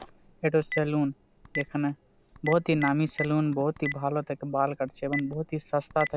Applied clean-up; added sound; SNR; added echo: none; Telephone; 12 dB; none.